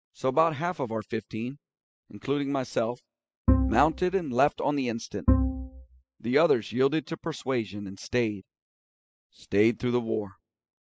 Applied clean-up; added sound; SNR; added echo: classical method spectral subtraction.